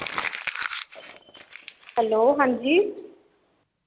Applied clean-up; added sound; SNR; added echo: none; Crumpling, crinkling; 10 dB; none.